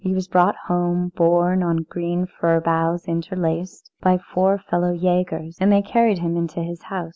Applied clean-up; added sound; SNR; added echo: none; none; none; none.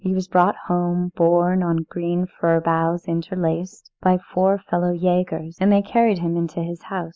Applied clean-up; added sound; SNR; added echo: neural mask model Resemble Enhance denoiser.